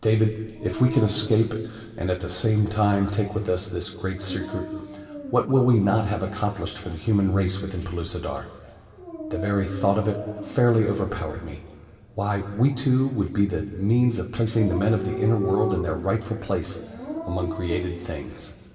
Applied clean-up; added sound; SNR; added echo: none; Dog; 12 dB; reverberation time 2.4 s.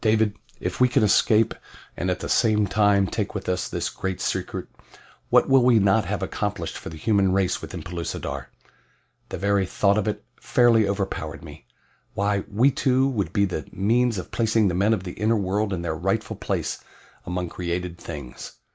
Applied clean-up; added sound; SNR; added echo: none; none; none; none.